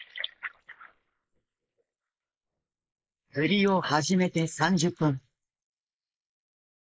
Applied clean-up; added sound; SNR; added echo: neural mask model Resemble Enhance denoiser.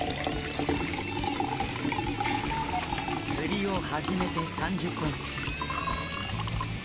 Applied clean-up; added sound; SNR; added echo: none; Liquid; 1 dB; none.